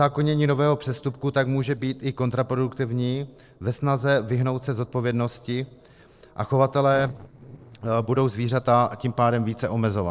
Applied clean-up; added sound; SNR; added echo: neural separator model SepFormer DNS4.